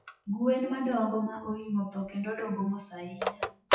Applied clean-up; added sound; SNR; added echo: classical method WPE with log-MMSE.